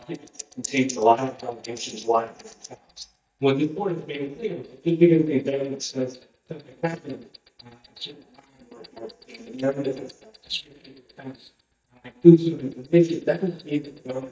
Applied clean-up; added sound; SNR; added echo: neural mask model DeepFilterNet 3.